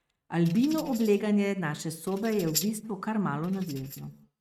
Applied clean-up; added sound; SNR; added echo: neural mask model RNNoise.